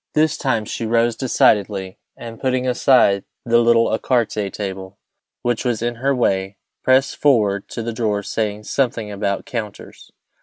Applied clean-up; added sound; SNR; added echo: none; none; none; none.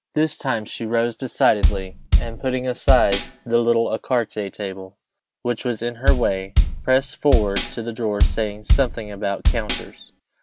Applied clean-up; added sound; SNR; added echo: none; Bass drum; -2 dB; none.